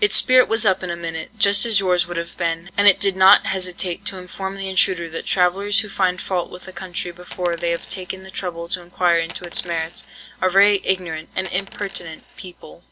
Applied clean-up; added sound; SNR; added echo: none; Coin (dropping); 19 dB; none.